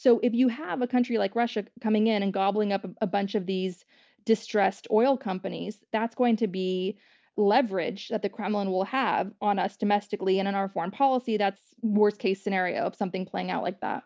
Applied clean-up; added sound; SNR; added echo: none; none; none; none.